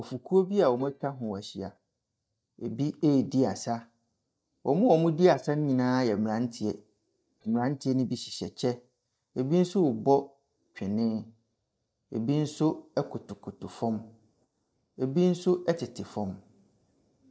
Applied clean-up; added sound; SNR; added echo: neural mask model DeepFilterNet 3.